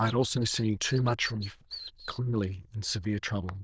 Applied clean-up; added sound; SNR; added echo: neural diffusion model UNIVERSE++.